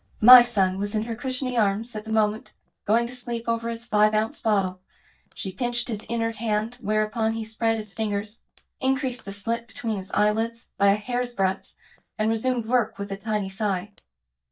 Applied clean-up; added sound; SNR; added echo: neural mask model DeepFilterNet 3.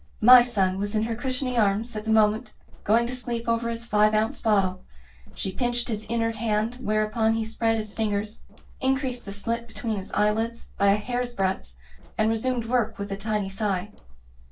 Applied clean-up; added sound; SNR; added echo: neural separator model SepFormer DNS4.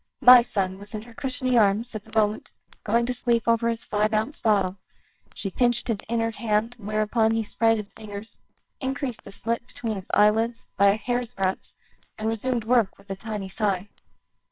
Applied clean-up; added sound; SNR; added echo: neural separator model SepFormer WHAMR!.